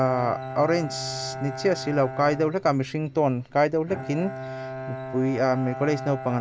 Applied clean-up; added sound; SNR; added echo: none; Bowed string instrument; 10 dB; none.